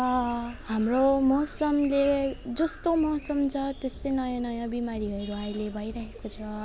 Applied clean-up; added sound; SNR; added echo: none; none; none; none.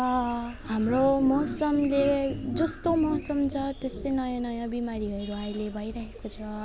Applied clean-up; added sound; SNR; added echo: none; Organ; 9 dB; none.